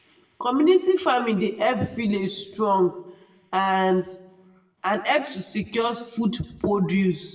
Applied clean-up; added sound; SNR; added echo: none; none; none; reverberation time 0.6 s.